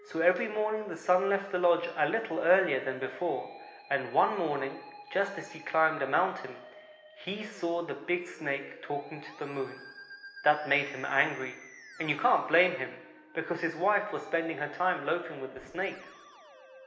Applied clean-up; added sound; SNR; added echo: none; Musical instrument; 20 dB; reverberation time 1.1 s.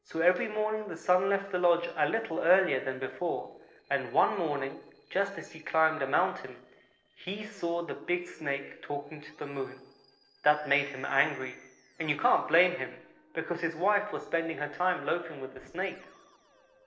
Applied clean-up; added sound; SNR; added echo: neural separator model SepFormer DNS4.